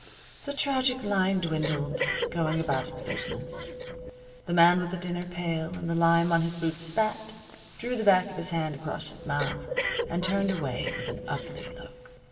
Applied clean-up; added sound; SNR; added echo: none; Breathing; 9 dB; reverberation time 2.9 s.